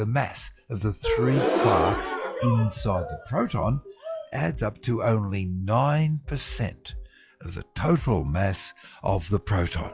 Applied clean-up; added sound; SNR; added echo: classical method log-MMSE.